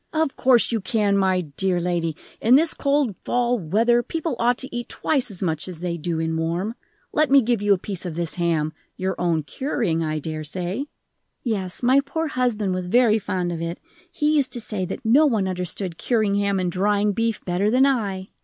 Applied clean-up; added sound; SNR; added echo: none; none; none; none.